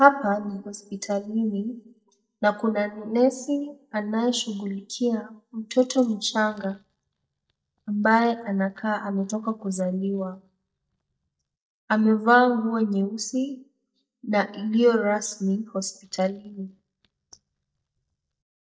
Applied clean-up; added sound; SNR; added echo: neural mask model DeepFilterNet 3.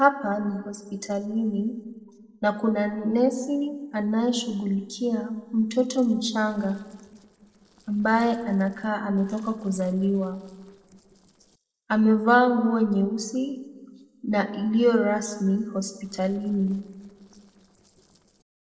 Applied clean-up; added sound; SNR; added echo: neural separator model SepFormer DNS4.